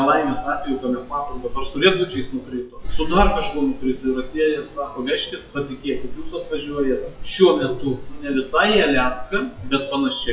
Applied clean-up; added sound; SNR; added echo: classical method WPE with log-MMSE.